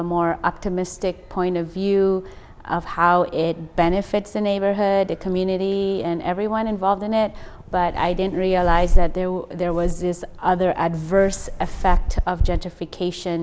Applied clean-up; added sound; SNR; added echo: none; none; none; none.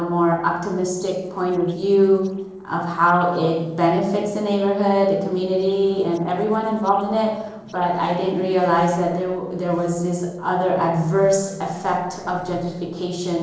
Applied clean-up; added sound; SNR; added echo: neural separator model SepFormer DNS4.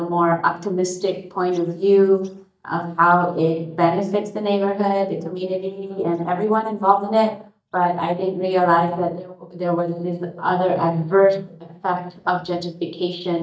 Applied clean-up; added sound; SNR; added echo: neural mask model DeepFilterNet 3.